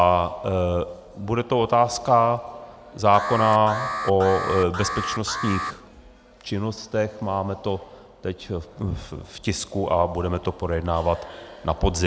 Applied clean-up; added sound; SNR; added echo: none; Alarm; 7 dB; none.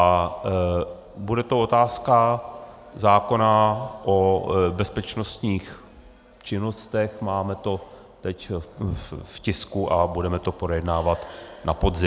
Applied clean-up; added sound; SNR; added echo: none; none; none; none.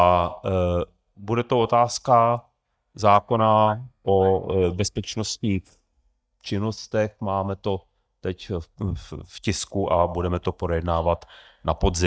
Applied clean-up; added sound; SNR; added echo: neural mask model DeepFilterNet 3.